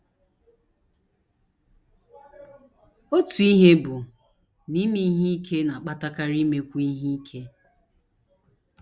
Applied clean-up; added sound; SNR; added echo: none; none; none; none.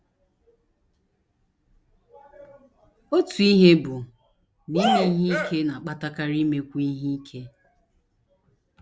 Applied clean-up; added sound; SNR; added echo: none; Cheering; 0 dB; none.